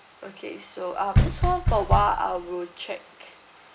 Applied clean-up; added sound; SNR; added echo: none; Knock; -4 dB; none.